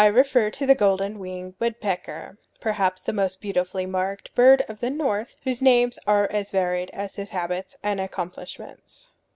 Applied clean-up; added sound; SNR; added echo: none; none; none; none.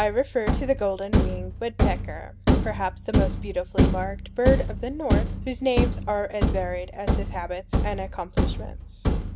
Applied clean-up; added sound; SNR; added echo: none; Thump, thud; -4 dB; none.